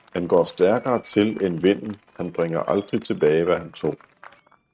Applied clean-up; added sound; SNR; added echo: neural mask model RNNoise.